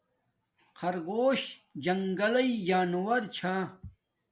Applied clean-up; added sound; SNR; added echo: none; none; none; none.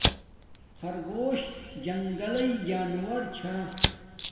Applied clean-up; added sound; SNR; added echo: none; Fire; 3 dB; reverberation time 2.0 s.